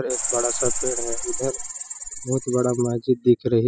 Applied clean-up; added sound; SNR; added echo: classical method spectral subtraction.